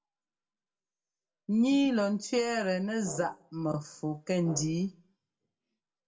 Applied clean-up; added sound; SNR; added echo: none; Brass instrument; 18 dB; reverberation time 0.2 s.